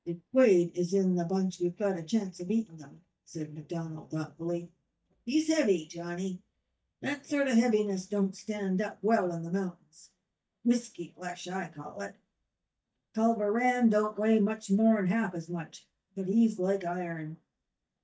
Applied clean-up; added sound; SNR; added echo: neural mask model DeepFilterNet 3.